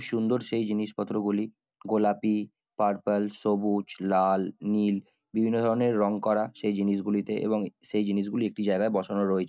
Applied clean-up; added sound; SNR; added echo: none; none; none; none.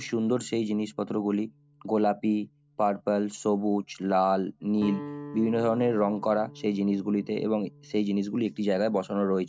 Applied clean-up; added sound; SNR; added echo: none; Guitar; 19 dB; none.